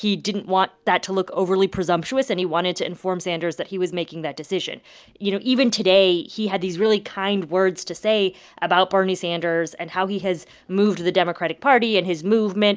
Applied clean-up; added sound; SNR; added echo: none; none; none; none.